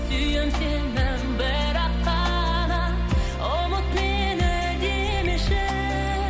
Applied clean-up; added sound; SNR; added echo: none; none; none; none.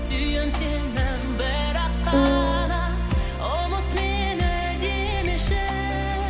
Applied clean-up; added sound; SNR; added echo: none; Piano; -1 dB; none.